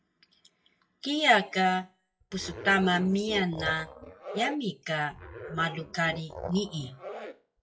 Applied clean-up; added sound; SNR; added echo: classical method WPE with log-MMSE.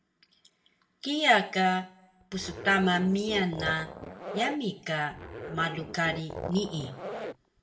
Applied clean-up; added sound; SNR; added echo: none; Zipper (clothing); 10 dB; reverberation time 0.4 s.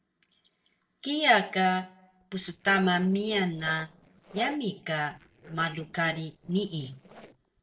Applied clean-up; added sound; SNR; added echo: neural separator model SepFormer DNS4.